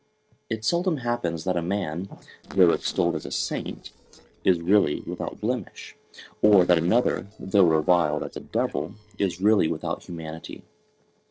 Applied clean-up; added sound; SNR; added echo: neural separator model SepFormer DNS4.